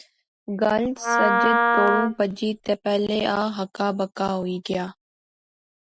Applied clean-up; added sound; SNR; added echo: none; Wind instrument, woodwind instrument; -3 dB; none.